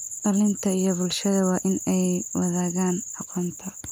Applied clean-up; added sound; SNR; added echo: none; none; none; none.